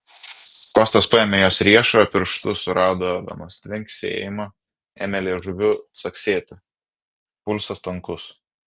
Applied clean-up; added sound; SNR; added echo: none; none; none; none.